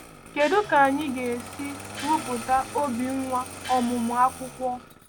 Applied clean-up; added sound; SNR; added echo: none; Gong + Engine starting; 13 dB; none.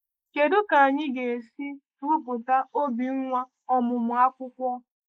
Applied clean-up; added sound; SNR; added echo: neural mask model Resemble Enhance denoiser.